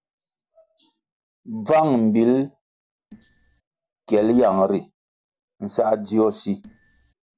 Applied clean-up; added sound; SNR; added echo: neural separator model SepFormer DNS4.